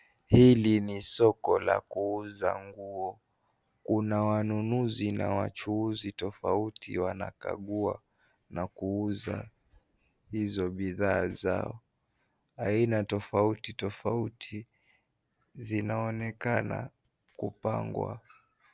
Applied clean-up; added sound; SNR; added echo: none; none; none; none.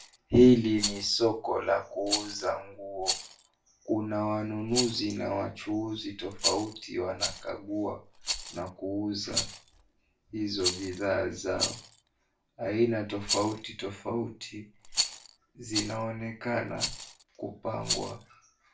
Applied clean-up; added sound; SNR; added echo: none; Rattle; 7 dB; reverberation time 0.3 s.